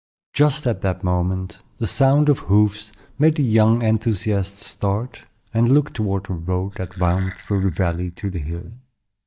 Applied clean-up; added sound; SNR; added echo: neural mask model DeepFilterNet 3.